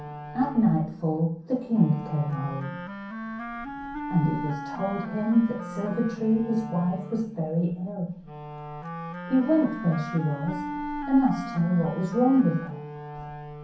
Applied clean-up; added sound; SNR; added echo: none; Wind instrument, woodwind instrument; 10 dB; reverberation time 0.6 s.